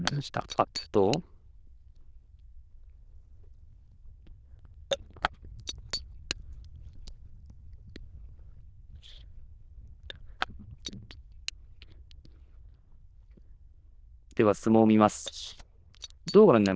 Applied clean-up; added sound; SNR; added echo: neural diffusion model UNIVERSE++.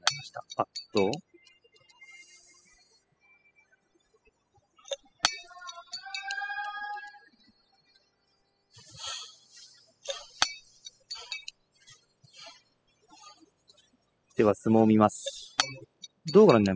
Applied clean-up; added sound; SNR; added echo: classical method spectral subtraction.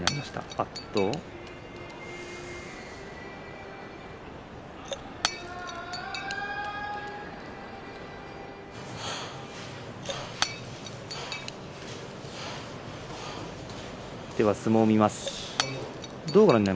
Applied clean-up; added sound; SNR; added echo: none; Shatter / Crushing; 10 dB; none.